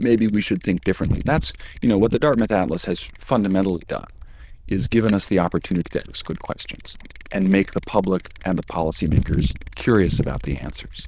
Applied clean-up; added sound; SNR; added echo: neural diffusion model UNIVERSE++.